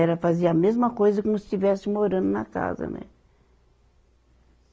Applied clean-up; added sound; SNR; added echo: none; none; none; none.